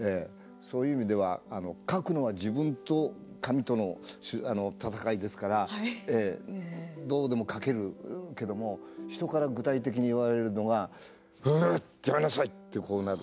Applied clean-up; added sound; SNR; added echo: none; none; none; none.